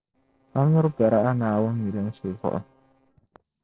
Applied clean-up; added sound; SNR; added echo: neural separator model SepFormer DNS4.